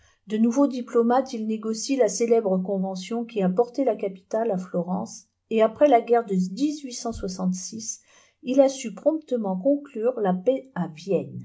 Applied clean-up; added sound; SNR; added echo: none; none; none; none.